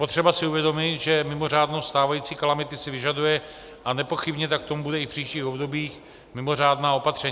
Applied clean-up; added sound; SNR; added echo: none; none; none; none.